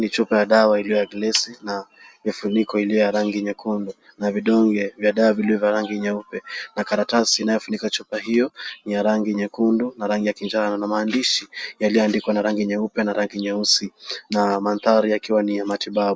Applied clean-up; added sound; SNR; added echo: none; none; none; none.